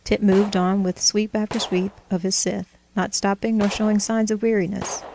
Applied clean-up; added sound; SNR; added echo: none; Gunshot, gunfire; 17 dB; none.